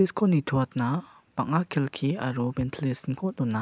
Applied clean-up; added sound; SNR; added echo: none; none; none; none.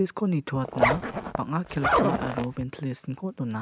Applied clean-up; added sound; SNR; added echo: none; Zipper (clothing); -3 dB; none.